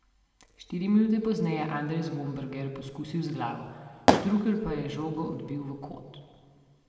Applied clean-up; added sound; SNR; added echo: none; Fireworks; -4 dB; reverberation time 1.9 s.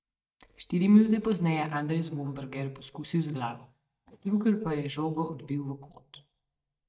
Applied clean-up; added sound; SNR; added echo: neural mask model DeepFilterNet 3.